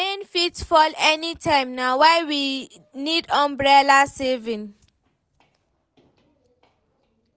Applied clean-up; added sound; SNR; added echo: none; none; none; none.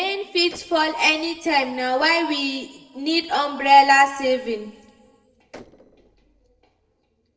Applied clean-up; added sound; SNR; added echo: neural separator model SepFormer DNS4.